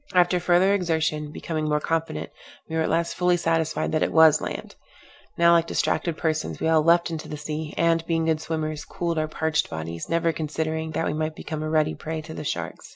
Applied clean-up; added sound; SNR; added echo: none; none; none; none.